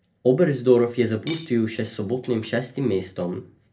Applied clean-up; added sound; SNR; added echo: none; Cutlery, silverware / Dishes, pots, and pans; 17 dB; reverberation time 0.3 s.